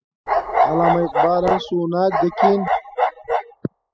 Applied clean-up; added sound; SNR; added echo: classical method spectral subtraction.